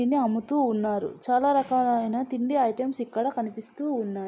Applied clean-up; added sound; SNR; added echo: none; none; none; none.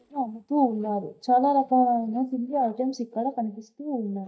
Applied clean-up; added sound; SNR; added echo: neural mask model DeepFilterNet 3.